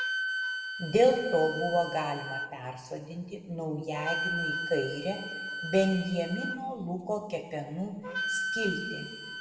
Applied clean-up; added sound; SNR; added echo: none; Wind instrument, woodwind instrument; 5 dB; reverberation time 1.4 s.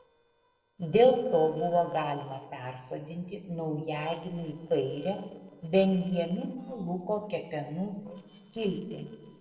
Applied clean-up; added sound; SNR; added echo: neural separator model SepFormer DNS4.